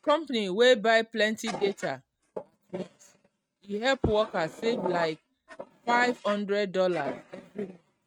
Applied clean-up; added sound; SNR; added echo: neural mask model RNNoise.